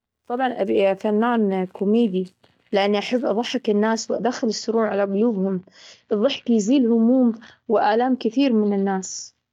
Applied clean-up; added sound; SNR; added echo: neural mask model DeepFilterNet 3.